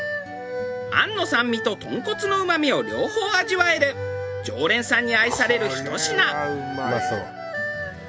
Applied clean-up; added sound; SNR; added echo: none; none; none; none.